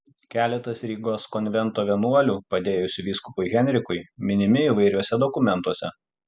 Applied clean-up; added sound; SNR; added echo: none; none; none; none.